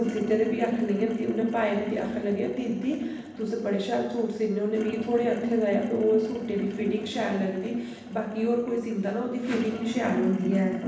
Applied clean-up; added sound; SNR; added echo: none; Sink (filling or washing); 6 dB; reverberation time 0.9 s.